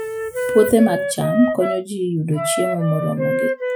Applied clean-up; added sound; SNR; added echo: classical method Wiener filter.